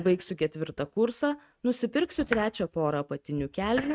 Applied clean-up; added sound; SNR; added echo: neural mask model RNNoise.